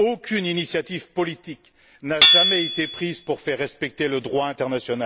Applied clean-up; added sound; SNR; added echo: none; Hammer / Chink, clink; -3 dB; none.